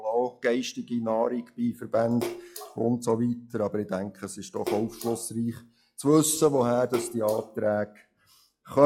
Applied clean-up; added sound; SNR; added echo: classical method log-MMSE.